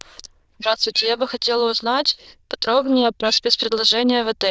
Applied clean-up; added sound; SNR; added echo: neural diffusion model UNIVERSE++.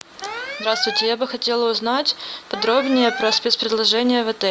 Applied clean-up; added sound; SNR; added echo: none; Alarm; 11 dB; none.